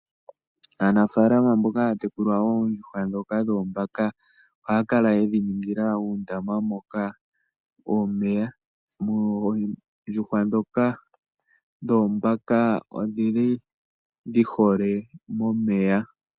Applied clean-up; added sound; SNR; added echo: none; none; none; none.